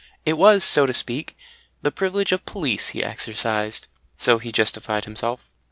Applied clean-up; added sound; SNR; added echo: none; none; none; none.